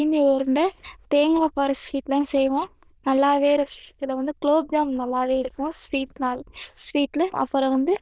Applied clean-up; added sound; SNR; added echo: neural diffusion model UNIVERSE++.